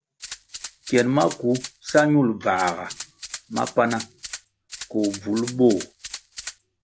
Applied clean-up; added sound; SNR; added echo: none; Rattle (instrument); 14 dB; none.